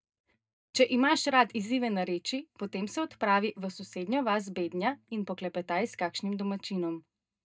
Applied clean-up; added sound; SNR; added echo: neural mask model DeepFilterNet 3.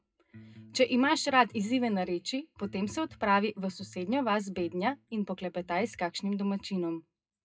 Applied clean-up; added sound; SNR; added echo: classical method WPE with log-MMSE.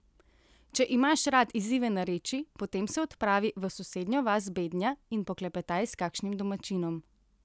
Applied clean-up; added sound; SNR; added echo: none; none; none; none.